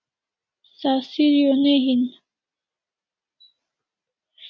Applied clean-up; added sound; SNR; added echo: none; none; none; none.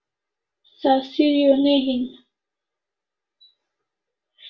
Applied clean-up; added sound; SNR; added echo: none; none; none; reverberation time 0.2 s.